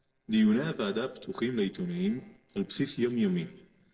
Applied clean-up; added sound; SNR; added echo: neural separator model SepFormer DNS4.